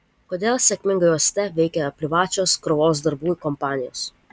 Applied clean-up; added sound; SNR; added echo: none; none; none; none.